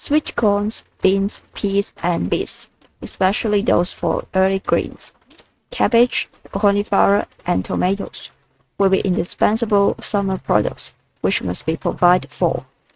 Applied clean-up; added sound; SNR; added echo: neural mask model RNNoise.